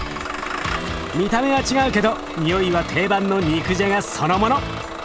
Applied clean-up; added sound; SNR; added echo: none; Engine starting / Bus; 10 dB; none.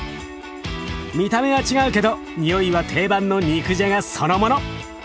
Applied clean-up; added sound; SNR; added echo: none; none; none; none.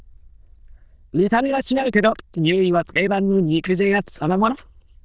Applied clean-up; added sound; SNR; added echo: neural diffusion model UNIVERSE++.